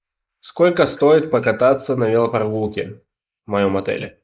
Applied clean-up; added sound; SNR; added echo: neural mask model Resemble Enhance denoiser.